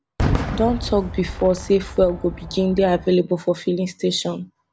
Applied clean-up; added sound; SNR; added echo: none; Fireworks; 8 dB; none.